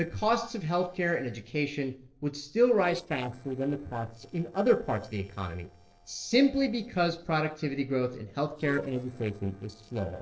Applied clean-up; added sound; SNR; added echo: neural separator model SepFormer DNS4.